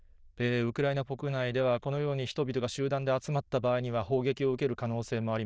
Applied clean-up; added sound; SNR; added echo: neural diffusion model UNIVERSE++.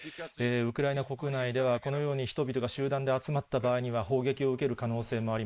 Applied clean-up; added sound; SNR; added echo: neural mask model Resemble Enhance denoiser.